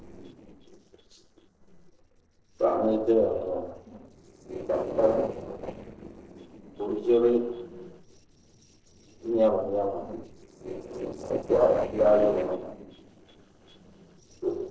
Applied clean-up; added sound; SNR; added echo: neural separator model SepFormer DNS4.